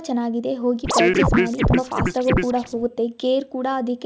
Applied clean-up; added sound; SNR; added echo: none; Scratching (performance technique); -3 dB; none.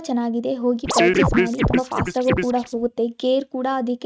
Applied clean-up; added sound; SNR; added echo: neural mask model RNNoise.